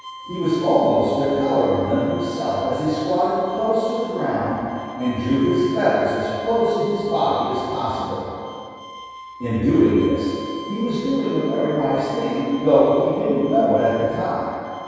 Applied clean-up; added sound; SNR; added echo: none; Bowed string instrument; 17 dB; reverberation time 2.2 s.